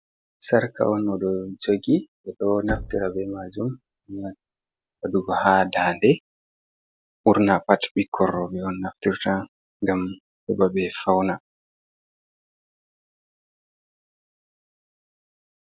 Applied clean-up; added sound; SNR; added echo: none; Knock / Wood; 13 dB; none.